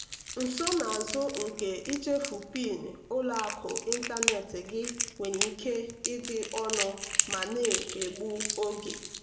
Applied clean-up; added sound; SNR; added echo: none; Crackle; 2 dB; reverberation time 0.8 s.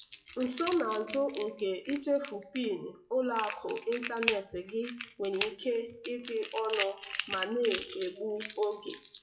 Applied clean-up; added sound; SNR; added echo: classical method WPE with log-MMSE.